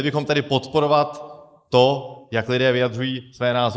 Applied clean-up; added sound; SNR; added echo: neural mask model Resemble Enhance denoiser.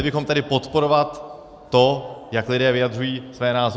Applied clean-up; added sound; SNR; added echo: none; none; none; none.